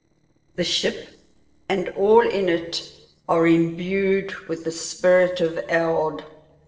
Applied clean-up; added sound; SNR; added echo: neural separator model SepFormer DNS4.